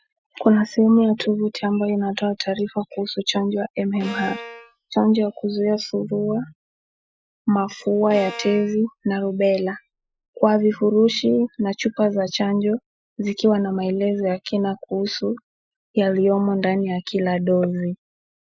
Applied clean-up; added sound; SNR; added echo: classical method Wiener filter.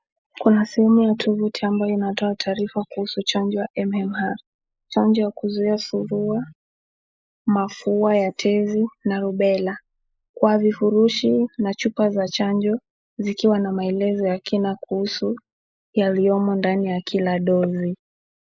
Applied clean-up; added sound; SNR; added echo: neural mask model Resemble Enhance denoiser.